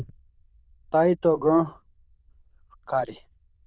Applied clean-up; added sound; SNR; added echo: neural diffusion model UNIVERSE++.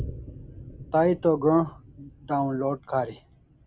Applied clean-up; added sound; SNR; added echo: none; Boom; 16 dB; none.